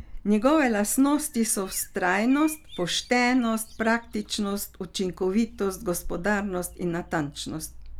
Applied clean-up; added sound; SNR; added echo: none; Bird vocalization, bird call, bird song; 17 dB; none.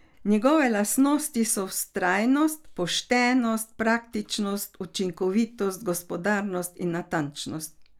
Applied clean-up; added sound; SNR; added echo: none; none; none; none.